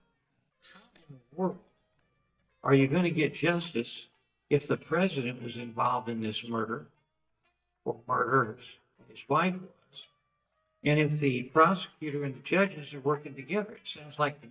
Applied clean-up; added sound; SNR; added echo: neural mask model DeepFilterNet 3.